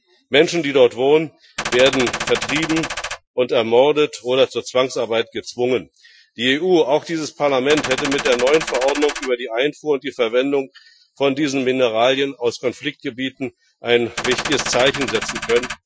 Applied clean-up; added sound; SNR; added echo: classical method Wiener filter.